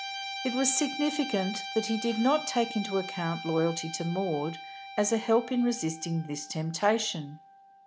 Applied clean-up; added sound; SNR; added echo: none; Guitar; 11 dB; none.